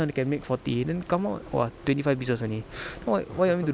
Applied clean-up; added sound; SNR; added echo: none; none; none; none.